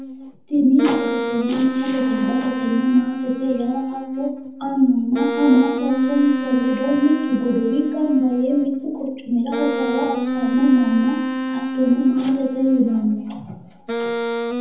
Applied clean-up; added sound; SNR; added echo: none; Wind instrument, woodwind instrument; 5 dB; reverberation time 0.8 s.